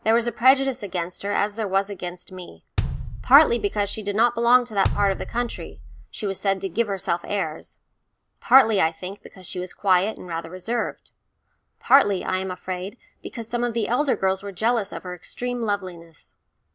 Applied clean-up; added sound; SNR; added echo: none; Bass drum; 7 dB; none.